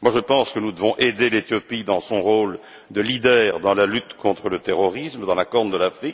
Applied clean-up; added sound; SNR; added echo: none; none; none; none.